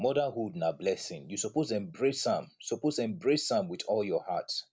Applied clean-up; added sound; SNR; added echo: none; none; none; none.